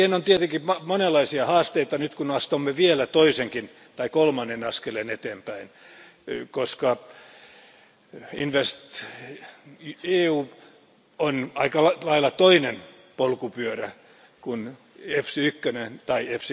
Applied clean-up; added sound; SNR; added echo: none; none; none; none.